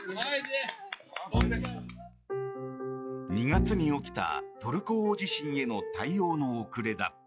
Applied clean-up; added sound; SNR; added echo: classical method log-MMSE.